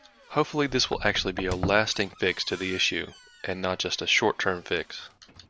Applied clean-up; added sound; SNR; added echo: none; Squeak + Knock / Wood; 13 dB; none.